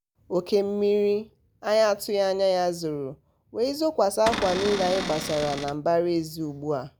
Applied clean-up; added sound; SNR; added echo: none; Cupboard open or close / Door; 6 dB; none.